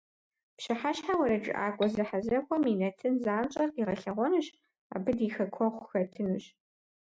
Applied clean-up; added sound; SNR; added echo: neural mask model Resemble Enhance denoiser.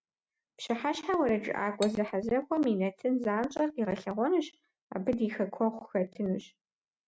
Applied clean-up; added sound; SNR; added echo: none; Cutlery, silverware; 14 dB; none.